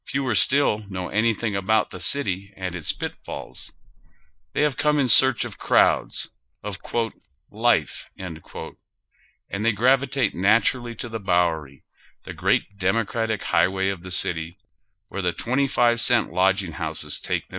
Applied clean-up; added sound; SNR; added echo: neural mask model Resemble Enhance denoiser.